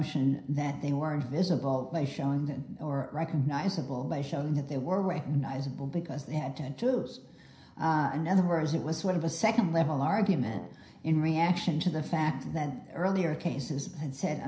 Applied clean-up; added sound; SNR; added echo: none; Brass instrument; 17 dB; reverberation time 0.5 s.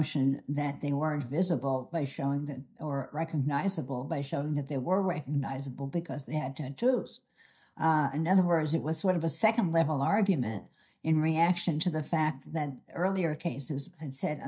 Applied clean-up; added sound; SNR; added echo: neural mask model DeepFilterNet 3.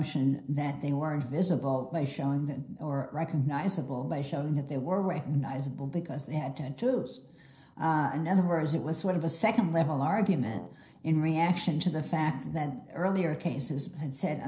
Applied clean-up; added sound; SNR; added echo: neural separator model SepFormer DNS4.